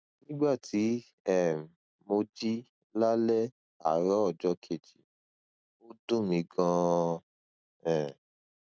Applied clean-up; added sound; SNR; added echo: none; none; none; none.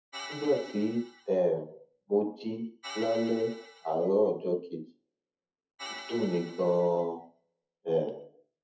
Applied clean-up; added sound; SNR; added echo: classical method WPE with log-MMSE.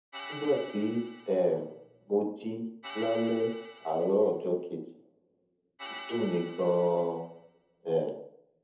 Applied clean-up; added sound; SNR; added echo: none; Organ; 15 dB; reverberation time 0.7 s.